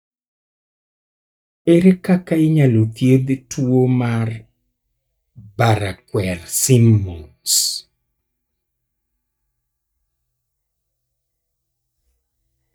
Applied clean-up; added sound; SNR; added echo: neural mask model DeepFilterNet 3.